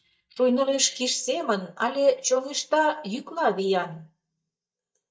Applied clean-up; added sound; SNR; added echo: neural mask model DeepFilterNet 3.